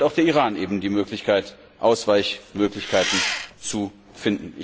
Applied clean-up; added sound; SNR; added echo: none; Engine; 4 dB; none.